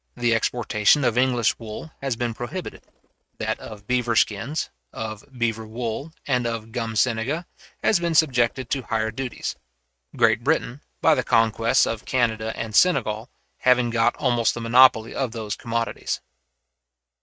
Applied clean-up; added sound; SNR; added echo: neural mask model RNNoise.